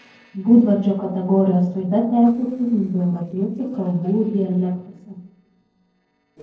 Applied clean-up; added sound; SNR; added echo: neural separator model SepFormer DNS4.